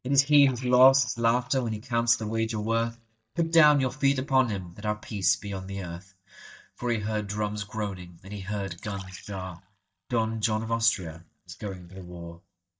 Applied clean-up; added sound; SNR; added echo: neural mask model DeepFilterNet 3.